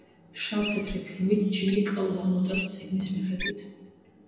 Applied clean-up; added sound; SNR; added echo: none; Wild animals; 12 dB; reverberation time 1.0 s.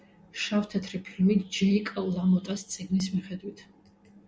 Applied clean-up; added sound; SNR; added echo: none; none; none; none.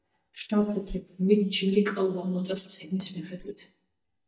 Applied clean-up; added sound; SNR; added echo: neural mask model DeepFilterNet 3.